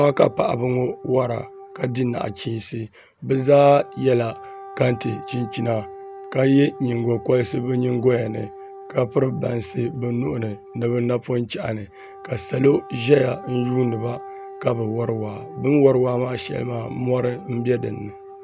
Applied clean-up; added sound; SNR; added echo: none; Wind instrument, woodwind instrument; 17 dB; none.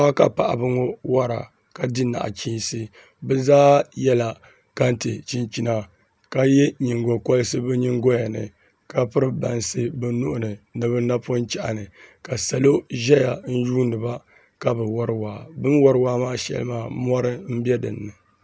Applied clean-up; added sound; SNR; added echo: none; none; none; none.